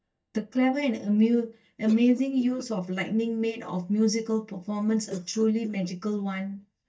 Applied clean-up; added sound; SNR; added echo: neural mask model DeepFilterNet 3.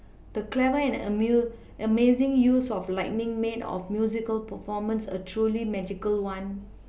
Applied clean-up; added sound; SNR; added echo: none; none; none; none.